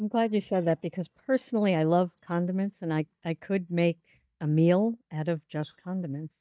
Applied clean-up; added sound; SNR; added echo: neural mask model DeepFilterNet 3.